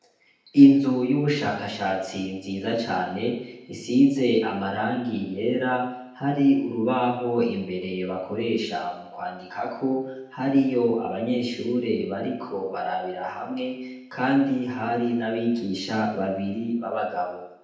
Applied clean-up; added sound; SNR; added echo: none; none; none; reverberation time 0.8 s.